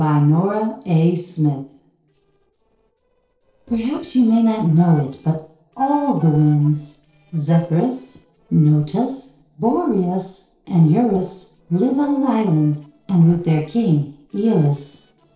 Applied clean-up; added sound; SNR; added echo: neural separator model SepFormer DNS4.